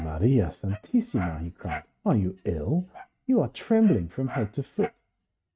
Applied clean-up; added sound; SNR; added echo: neural mask model RNNoise.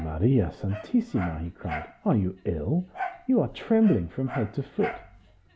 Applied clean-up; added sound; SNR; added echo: none; Dog; 14 dB; none.